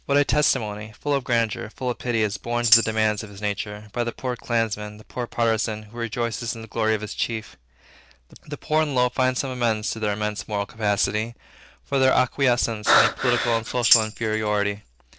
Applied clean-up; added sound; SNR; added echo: none; Tambourine + Breathing; 0 dB; none.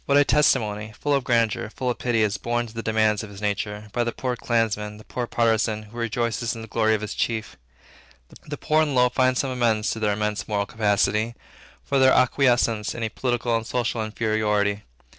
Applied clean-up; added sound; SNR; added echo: none; none; none; none.